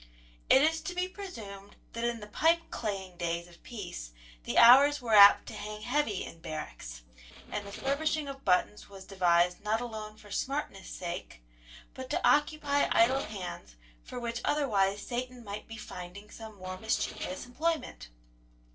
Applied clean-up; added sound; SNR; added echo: neural separator model SepFormer DNS4.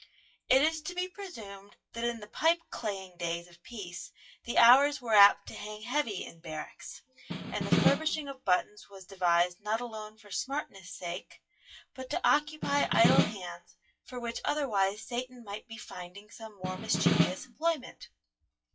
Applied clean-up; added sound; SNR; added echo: classical method WPE with log-MMSE.